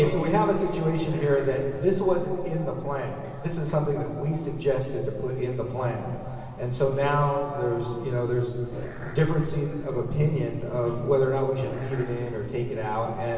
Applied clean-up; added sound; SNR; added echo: none; Growling; 15 dB; reverberation time 2.5 s.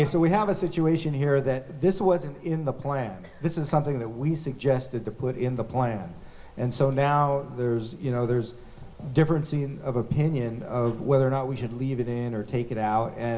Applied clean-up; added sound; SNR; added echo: none; none; none; none.